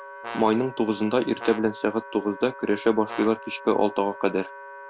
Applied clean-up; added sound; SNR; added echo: none; Brass instrument + Wind instrument, woodwind instrument; 14 dB; none.